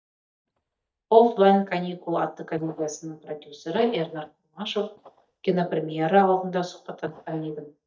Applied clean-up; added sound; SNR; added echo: neural mask model DeepFilterNet 3.